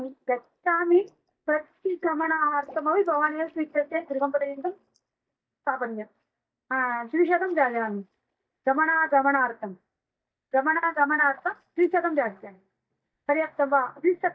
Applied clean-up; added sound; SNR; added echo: neural mask model DeepFilterNet 3.